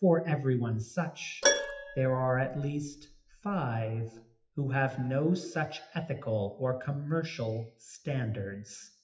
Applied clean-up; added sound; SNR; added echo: classical method WPE with log-MMSE.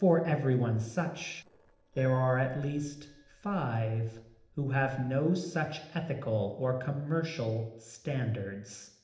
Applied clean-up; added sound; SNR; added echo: neural separator model SepFormer DNS4.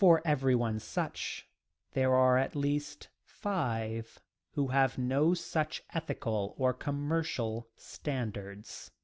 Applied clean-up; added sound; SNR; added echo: none; none; none; none.